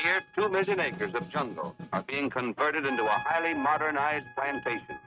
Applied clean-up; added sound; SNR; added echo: neural mask model RNNoise.